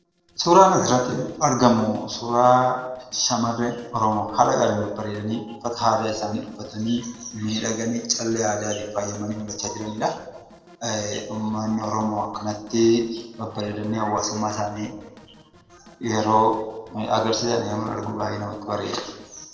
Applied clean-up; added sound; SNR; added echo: neural separator model SepFormer DNS4.